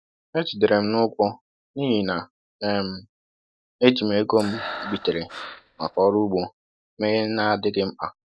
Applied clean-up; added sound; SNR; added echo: neural mask model DeepFilterNet 3.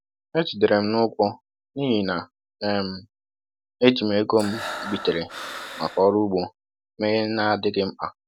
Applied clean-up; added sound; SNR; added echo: none; Breathing; 11 dB; none.